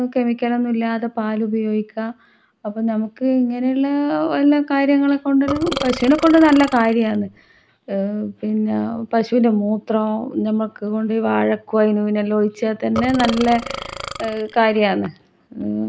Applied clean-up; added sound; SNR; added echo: none; Burping, eructation; 10 dB; none.